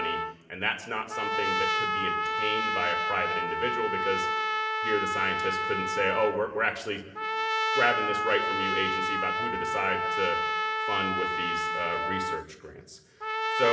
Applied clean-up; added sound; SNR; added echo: none; Trumpet; -3 dB; reverberation time 0.8 s.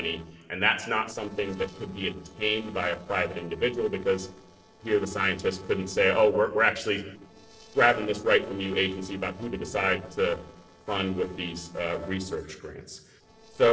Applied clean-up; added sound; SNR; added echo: neural separator model SepFormer DNS4.